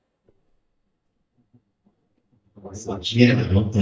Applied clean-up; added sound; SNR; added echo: neural mask model DeepFilterNet 3.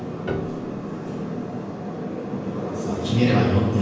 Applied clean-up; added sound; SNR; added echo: none; Piano; 14 dB; reverberation time 1.0 s.